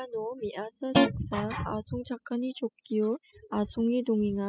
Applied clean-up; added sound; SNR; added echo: classical method spectral subtraction.